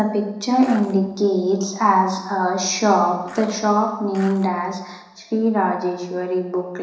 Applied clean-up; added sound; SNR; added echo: neural separator model SepFormer DNS4.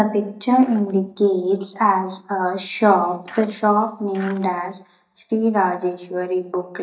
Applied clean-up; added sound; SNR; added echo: neural mask model DeepFilterNet 3.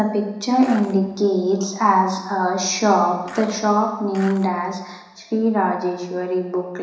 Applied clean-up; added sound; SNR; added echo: none; Skateboard; 19 dB; reverberation time 1.0 s.